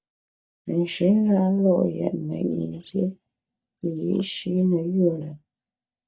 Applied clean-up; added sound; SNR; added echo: neural mask model DeepFilterNet 3.